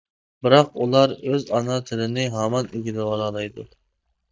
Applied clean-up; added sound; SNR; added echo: neural mask model DeepFilterNet 3.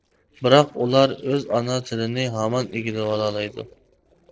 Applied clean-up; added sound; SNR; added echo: neural separator model SepFormer DNS4.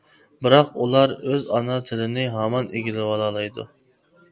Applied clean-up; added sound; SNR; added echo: none; none; none; none.